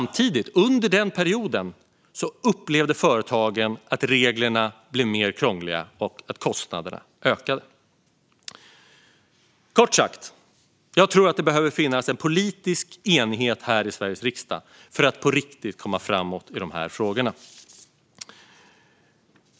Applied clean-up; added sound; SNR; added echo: none; none; none; none.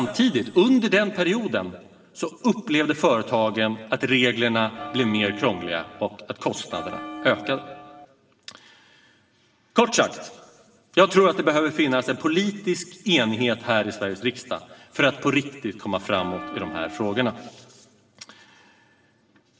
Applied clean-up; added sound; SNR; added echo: none; Bell; 12 dB; reverberation time 1.4 s.